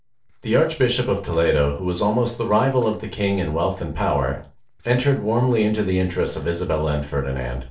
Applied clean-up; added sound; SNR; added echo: neural separator model SepFormer DNS4.